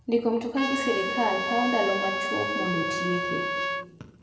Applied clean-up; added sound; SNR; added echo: none; Trumpet; 2 dB; reverberation time 1.9 s.